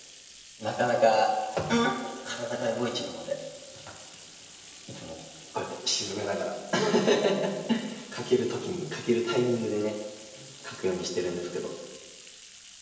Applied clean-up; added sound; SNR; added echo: none; Bathtub (filling or washing); 19 dB; reverberation time 1.0 s.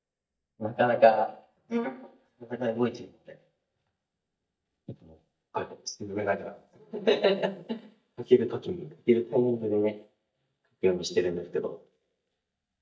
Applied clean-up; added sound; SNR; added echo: neural mask model DeepFilterNet 3.